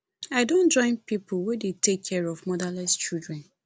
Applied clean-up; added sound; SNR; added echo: none; none; none; none.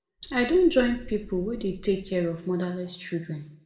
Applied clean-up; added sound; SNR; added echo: none; Wind; 16 dB; reverberation time 0.5 s.